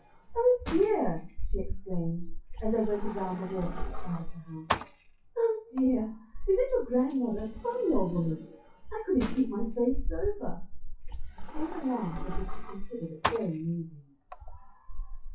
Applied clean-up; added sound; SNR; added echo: classical method WPE with log-MMSE.